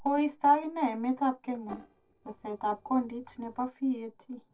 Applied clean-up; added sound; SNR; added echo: neural separator model SepFormer DNS4.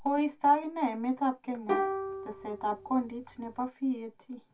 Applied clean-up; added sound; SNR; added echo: none; Plucked string instrument; 4 dB; reverberation time 0.1 s.